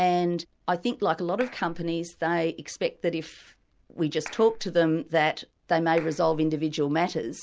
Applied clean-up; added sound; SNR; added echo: none; Clapping; 17 dB; none.